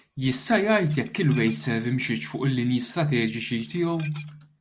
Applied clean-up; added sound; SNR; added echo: none; Dishes, pots, and pans / Glass; 16 dB; none.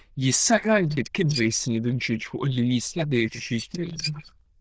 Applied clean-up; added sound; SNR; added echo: neural diffusion model UNIVERSE++.